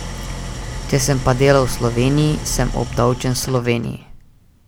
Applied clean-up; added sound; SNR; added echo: none; Idling; 9 dB; none.